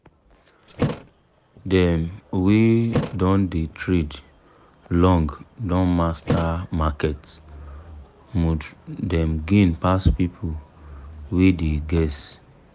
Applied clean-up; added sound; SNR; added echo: none; Thump, thud; 9 dB; none.